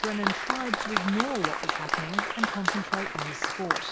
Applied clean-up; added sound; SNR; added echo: none; Applause; -3 dB; none.